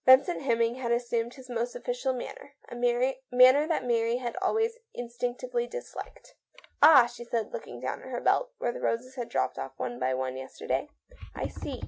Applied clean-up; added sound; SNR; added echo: none; none; none; none.